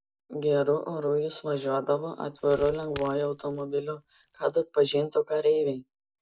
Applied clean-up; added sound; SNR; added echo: none; Crackle; 20 dB; none.